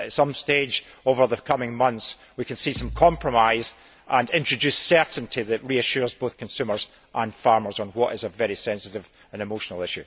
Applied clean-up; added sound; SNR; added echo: none; Bass drum; 13 dB; none.